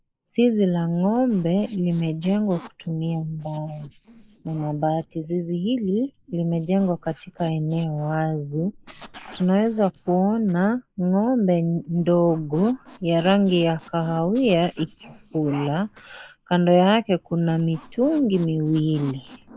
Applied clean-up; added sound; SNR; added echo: neural mask model Resemble Enhance denoiser.